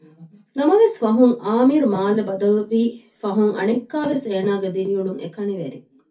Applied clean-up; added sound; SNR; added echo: none; none; none; reverberation time 0.3 s.